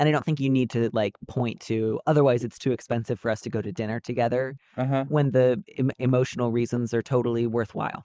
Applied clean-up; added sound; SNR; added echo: neural mask model Resemble Enhance denoiser.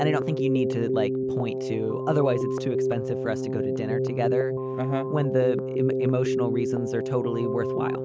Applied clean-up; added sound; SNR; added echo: none; Keyboard (musical); -1 dB; none.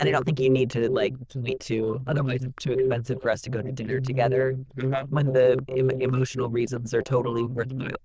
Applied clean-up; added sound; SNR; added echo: neural diffusion model UNIVERSE++.